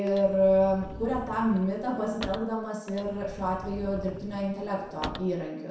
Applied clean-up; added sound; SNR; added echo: none; Sliding door / Slam / Wood; 13 dB; reverberation time 0.7 s.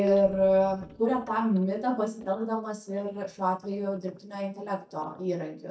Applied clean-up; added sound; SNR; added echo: neural mask model DeepFilterNet 3.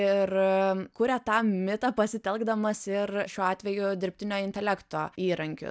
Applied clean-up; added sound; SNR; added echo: none; none; none; none.